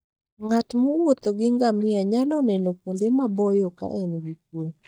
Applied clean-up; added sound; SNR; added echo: neural mask model DeepFilterNet 3.